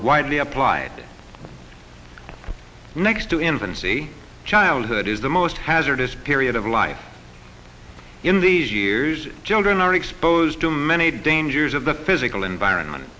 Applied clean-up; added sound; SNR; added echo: none; none; none; none.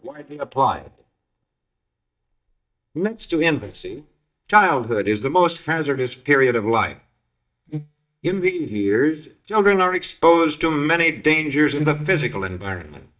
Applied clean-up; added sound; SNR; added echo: neural mask model DeepFilterNet 3.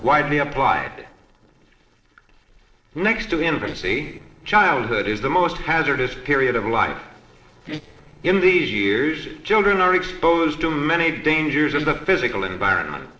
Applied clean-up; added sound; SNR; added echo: neural separator model SepFormer DNS4.